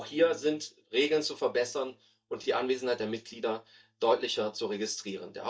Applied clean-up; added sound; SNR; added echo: neural mask model DeepFilterNet 3.